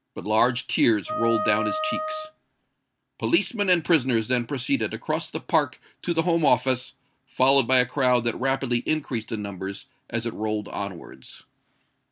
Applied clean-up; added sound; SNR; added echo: none; Wind instrument, woodwind instrument; 5 dB; none.